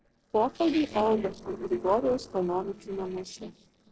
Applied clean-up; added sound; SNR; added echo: neural separator model SepFormer DNS4.